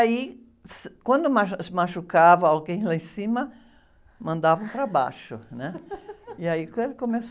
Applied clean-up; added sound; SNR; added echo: none; none; none; none.